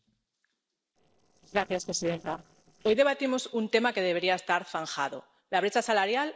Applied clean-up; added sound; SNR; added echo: neural separator model SepFormer DNS4.